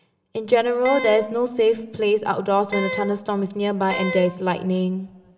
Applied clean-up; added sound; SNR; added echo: none; Wind instrument, woodwind instrument; 10 dB; reverberation time 1.7 s.